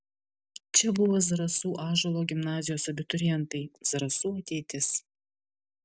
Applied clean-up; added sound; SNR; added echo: none; none; none; none.